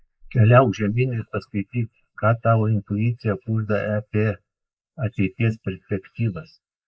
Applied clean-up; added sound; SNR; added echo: neural mask model Resemble Enhance denoiser.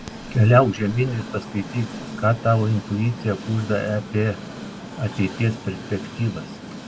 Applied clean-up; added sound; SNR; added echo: none; Train; 12 dB; none.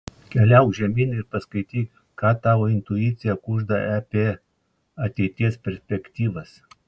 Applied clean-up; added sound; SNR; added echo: none; none; none; none.